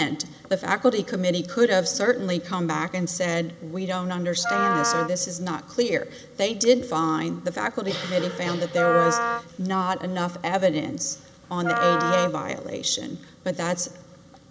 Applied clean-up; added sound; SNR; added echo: none; Wind instrument, woodwind instrument; 3 dB; none.